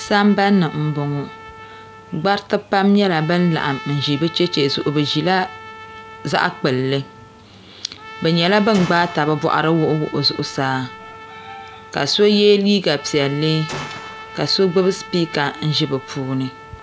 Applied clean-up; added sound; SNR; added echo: none; Trumpet + Gunshot, gunfire; 16 dB; none.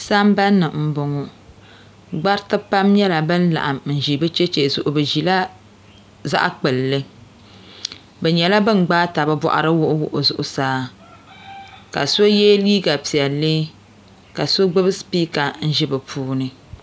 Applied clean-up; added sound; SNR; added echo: none; none; none; none.